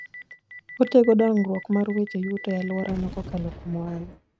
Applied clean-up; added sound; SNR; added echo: neural mask model RNNoise.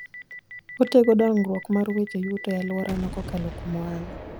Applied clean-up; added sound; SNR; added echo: none; Boom; 13 dB; none.